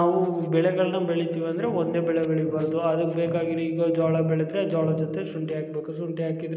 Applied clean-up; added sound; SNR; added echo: none; none; none; none.